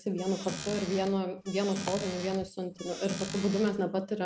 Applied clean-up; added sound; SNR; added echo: none; Squeak / Cupboard open or close; 10 dB; none.